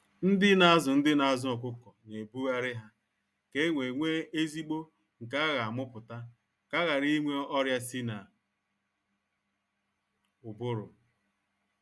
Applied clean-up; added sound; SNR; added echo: none; none; none; none.